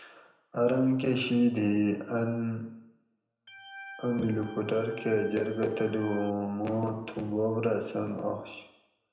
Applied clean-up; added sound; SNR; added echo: none; Organ; 17 dB; reverberation time 0.8 s.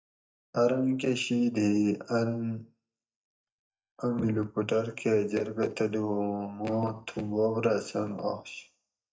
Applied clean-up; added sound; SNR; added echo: neural mask model DeepFilterNet 3.